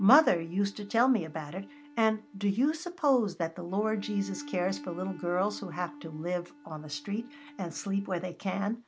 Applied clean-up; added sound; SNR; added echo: none; Bowed string instrument; 19 dB; none.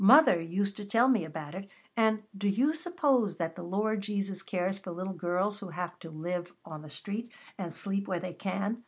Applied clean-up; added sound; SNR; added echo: none; none; none; none.